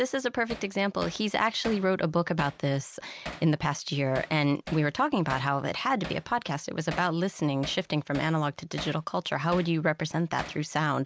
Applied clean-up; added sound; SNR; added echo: none; Hammer; 16 dB; none.